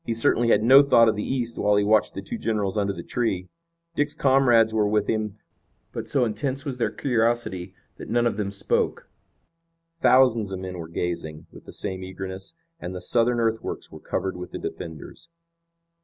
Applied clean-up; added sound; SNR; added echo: none; none; none; none.